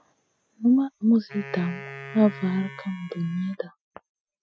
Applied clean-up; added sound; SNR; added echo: classical method Wiener filter.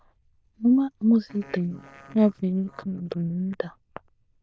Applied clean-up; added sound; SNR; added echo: neural diffusion model UNIVERSE++.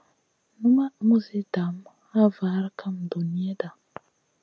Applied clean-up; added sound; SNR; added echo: none; none; none; none.